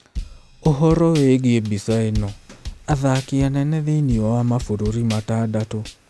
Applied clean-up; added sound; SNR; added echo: none; Drum / Drum kit; 14 dB; none.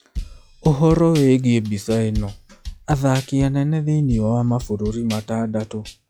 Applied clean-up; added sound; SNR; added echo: classical method log-MMSE.